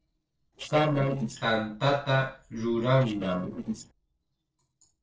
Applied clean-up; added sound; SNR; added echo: neural separator model SepFormer DNS4.